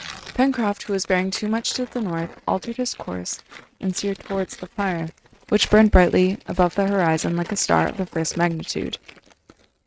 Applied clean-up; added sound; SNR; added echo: neural mask model RNNoise.